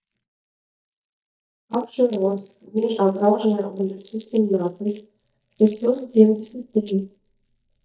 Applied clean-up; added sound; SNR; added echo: neural mask model DeepFilterNet 3.